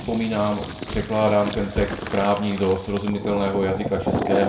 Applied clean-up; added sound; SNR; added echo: none; Fill (with liquid); 7 dB; reverberation time 0.4 s.